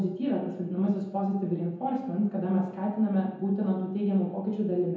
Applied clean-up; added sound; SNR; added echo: none; none; none; reverberation time 1.0 s.